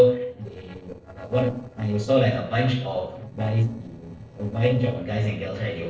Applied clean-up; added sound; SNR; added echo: neural separator model SepFormer DNS4.